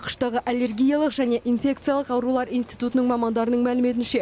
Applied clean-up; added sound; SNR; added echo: none; none; none; none.